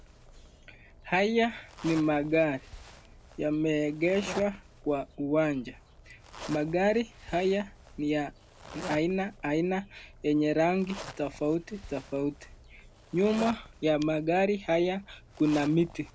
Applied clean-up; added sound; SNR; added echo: none; Zipper (clothing); 17 dB; none.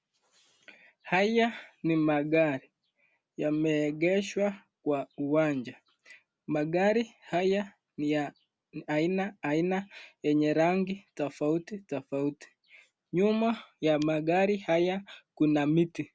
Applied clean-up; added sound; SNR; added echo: none; none; none; none.